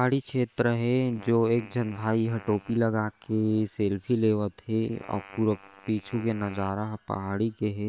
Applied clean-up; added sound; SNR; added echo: neural separator model SepFormer WHAM!.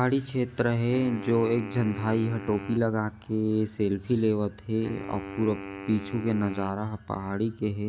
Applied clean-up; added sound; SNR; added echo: none; Wind instrument, woodwind instrument; 14 dB; none.